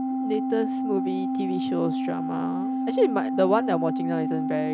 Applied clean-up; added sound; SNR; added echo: none; Organ; -1 dB; none.